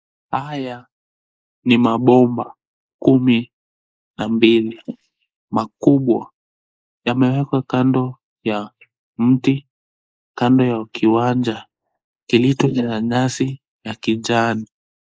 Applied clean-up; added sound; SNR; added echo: neural mask model Resemble Enhance denoiser.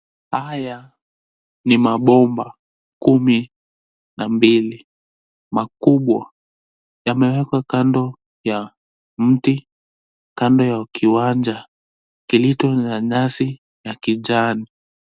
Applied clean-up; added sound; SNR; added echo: none; none; none; none.